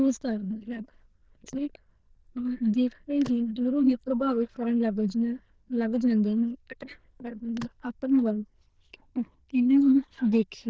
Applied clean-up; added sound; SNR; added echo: neural diffusion model UNIVERSE++.